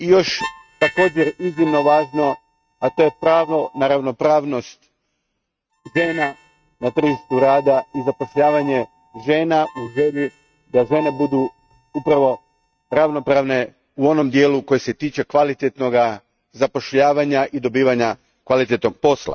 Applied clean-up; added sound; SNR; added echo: neural mask model RNNoise.